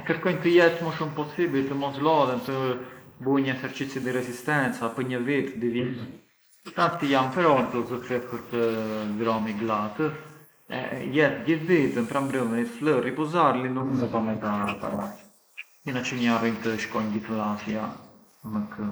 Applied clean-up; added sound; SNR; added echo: neural mask model Resemble Enhance denoiser.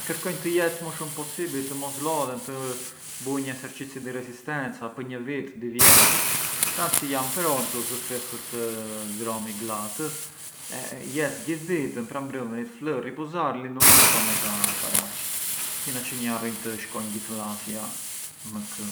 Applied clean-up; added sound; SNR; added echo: none; Hiss; -4 dB; none.